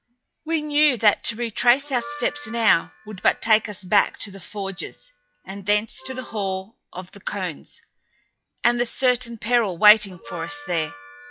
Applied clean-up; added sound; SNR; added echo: classical method log-MMSE.